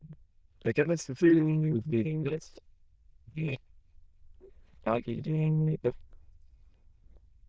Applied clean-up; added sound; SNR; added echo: neural diffusion model UNIVERSE++.